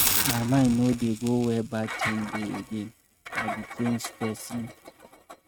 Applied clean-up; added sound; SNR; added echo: neural mask model RNNoise.